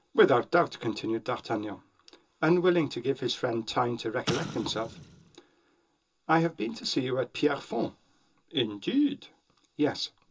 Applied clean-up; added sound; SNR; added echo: none; Explosion; 10 dB; reverberation time 0.2 s.